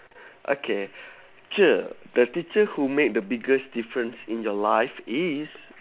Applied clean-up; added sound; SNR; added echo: none; none; none; none.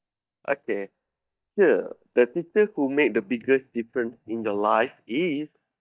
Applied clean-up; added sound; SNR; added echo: neural mask model DeepFilterNet 3.